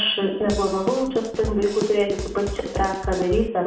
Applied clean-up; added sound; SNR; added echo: none; Drum kit; 8 dB; reverberation time 0.7 s.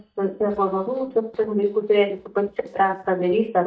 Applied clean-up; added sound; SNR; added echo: neural mask model DeepFilterNet 3.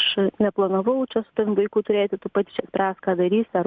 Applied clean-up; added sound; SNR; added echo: none; none; none; none.